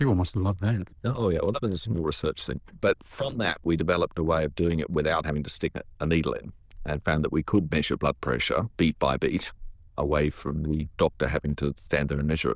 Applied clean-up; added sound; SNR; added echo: neural diffusion model UNIVERSE++.